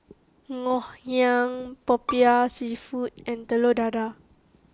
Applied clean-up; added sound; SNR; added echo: none; Bowed string instrument; 14 dB; none.